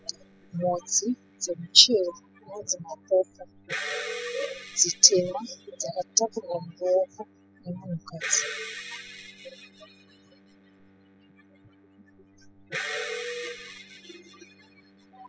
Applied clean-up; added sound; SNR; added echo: classical method spectral subtraction.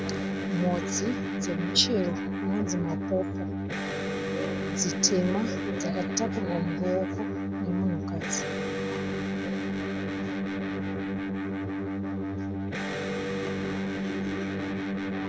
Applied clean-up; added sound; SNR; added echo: none; Electric guitar; -2 dB; none.